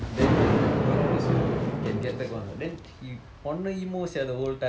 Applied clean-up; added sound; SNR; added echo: none; Thunder; -4 dB; none.